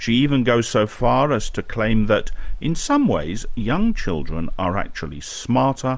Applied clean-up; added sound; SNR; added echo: neural mask model Resemble Enhance denoiser.